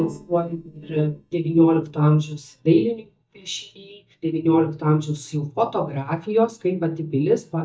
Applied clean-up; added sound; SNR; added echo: neural mask model DeepFilterNet 3.